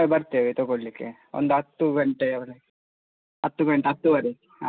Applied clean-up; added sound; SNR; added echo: none; none; none; none.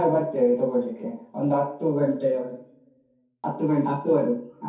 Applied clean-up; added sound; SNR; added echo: none; none; none; reverberation time 0.6 s.